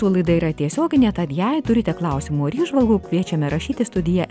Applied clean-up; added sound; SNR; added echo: none; none; none; none.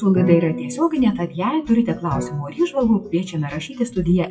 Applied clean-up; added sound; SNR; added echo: classical method WPE with log-MMSE.